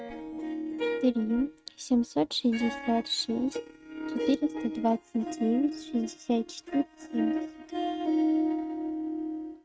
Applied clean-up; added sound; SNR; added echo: neural mask model RNNoise.